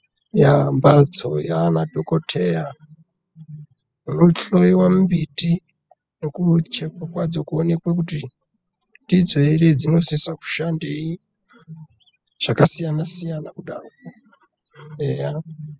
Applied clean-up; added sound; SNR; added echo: classical method spectral subtraction.